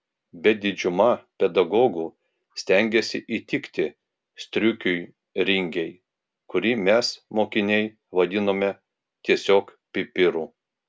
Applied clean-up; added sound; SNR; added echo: none; none; none; none.